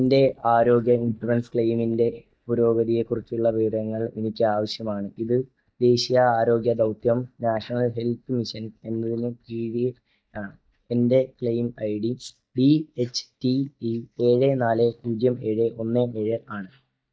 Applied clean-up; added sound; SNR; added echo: neural mask model DeepFilterNet 3.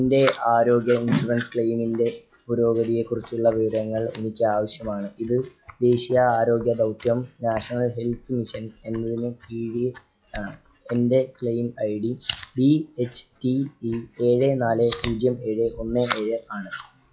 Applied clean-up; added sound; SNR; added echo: classical method log-MMSE.